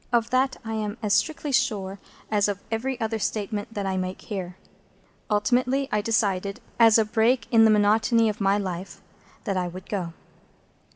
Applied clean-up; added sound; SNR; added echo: none; none; none; none.